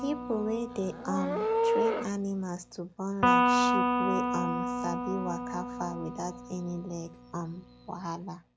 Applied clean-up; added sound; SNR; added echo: none; Electric guitar + Livestock, farm animals, working animals; -4 dB; none.